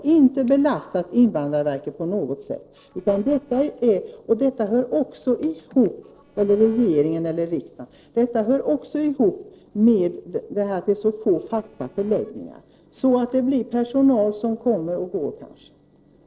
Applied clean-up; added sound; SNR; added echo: neural separator model SepFormer DNS4.